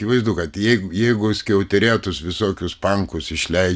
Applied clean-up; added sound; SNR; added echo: none; none; none; none.